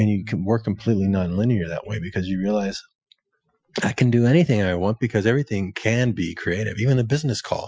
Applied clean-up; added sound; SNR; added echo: classical method Wiener filter.